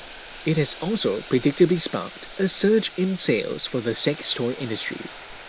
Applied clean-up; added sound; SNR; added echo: none; Boiling; 16 dB; none.